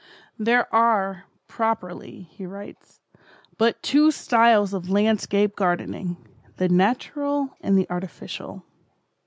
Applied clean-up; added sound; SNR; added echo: none; none; none; none.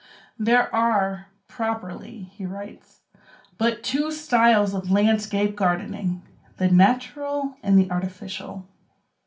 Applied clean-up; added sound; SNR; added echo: none; none; none; reverberation time 0.3 s.